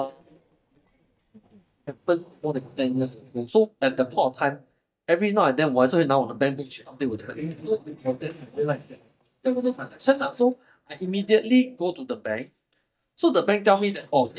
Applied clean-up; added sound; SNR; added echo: neural mask model DeepFilterNet 3.